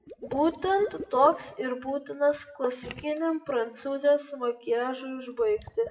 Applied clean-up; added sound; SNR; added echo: classical method WPE with log-MMSE.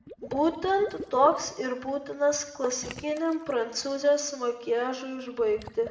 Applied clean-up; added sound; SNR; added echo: none; Water / Liquid; 18 dB; reverberation time 0.7 s.